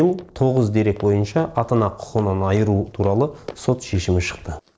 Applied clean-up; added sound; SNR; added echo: neural separator model SepFormer DNS4.